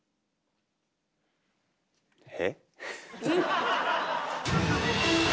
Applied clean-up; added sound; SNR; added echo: none; none; none; none.